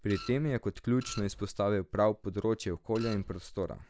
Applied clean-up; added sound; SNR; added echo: none; Printer; 15 dB; none.